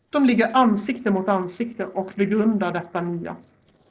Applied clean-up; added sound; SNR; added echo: neural separator model SepFormer DNS4.